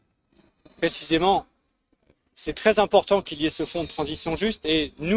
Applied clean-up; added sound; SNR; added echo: neural mask model RNNoise.